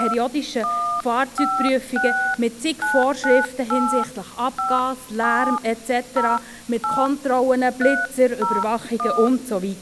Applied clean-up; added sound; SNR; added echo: none; Telephone; 4 dB; none.